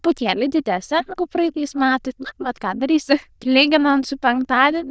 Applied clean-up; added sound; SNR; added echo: neural diffusion model UNIVERSE++.